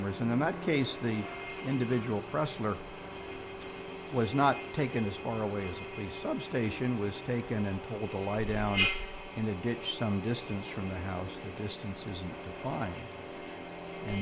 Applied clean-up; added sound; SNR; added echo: none; Drill; 0 dB; none.